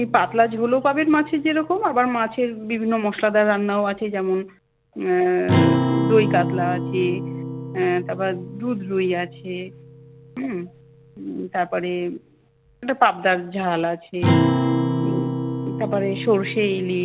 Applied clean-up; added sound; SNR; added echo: none; Acoustic guitar; 4 dB; none.